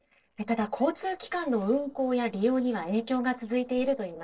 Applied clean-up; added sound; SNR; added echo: neural separator model SepFormer DNS4.